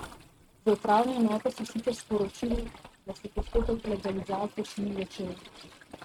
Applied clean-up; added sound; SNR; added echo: neural mask model RNNoise.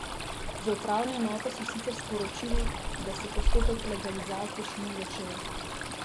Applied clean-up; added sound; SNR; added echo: none; Stream; -3 dB; none.